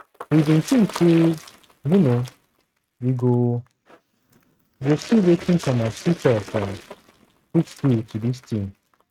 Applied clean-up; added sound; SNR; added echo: neural mask model RNNoise.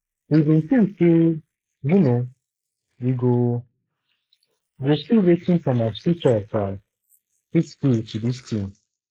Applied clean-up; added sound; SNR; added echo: neural mask model Resemble Enhance denoiser.